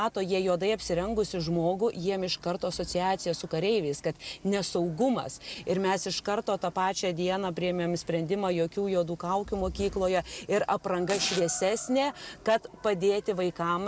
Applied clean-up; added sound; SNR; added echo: none; Domestic sounds, home sounds; 11 dB; none.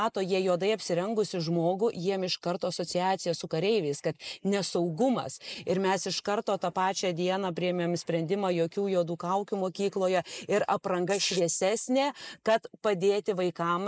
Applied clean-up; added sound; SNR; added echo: neural mask model Resemble Enhance denoiser.